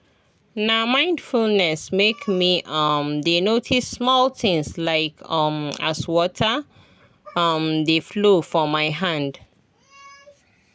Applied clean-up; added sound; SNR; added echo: none; none; none; none.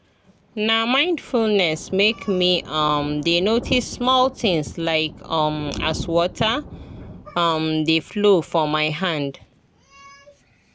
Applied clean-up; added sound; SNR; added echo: none; Thunder; 17 dB; none.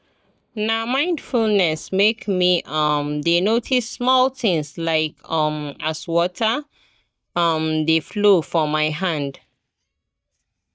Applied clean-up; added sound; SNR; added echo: neural mask model DeepFilterNet 3.